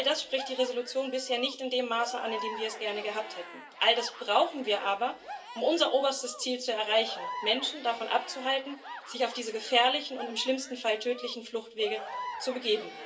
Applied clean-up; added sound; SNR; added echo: none; Crowd / Cheering; 13 dB; reverberation time 0.2 s.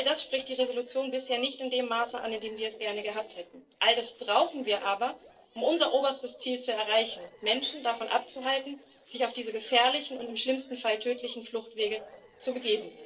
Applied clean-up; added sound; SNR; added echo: neural separator model SepFormer DNS4.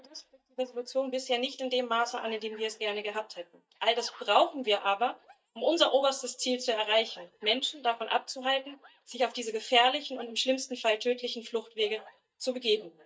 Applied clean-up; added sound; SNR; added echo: neural mask model DeepFilterNet 3.